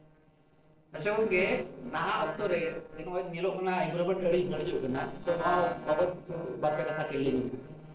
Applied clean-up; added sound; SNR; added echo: neural separator model SepFormer DNS4.